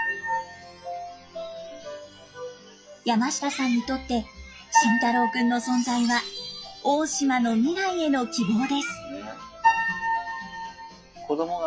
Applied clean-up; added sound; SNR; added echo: classical method log-MMSE.